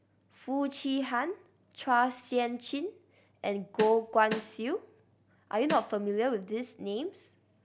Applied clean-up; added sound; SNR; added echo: none; Snare drum; 8 dB; none.